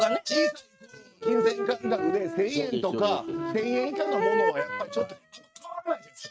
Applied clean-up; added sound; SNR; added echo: neural mask model RNNoise.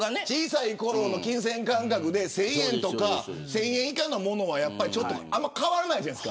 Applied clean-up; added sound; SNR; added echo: none; none; none; none.